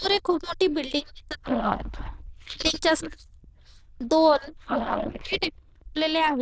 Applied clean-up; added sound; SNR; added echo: neural diffusion model UNIVERSE++.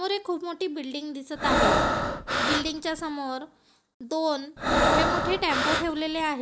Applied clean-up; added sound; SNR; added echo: none; Breathing; -5 dB; none.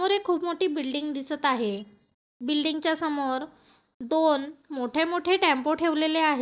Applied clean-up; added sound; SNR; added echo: none; none; none; none.